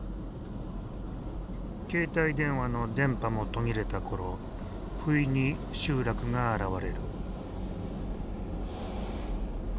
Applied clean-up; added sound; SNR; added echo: none; none; none; none.